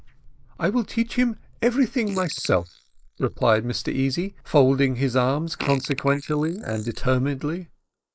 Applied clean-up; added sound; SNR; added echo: neural mask model Resemble Enhance denoiser.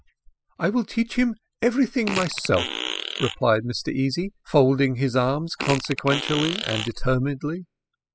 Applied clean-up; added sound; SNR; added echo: classical method spectral subtraction.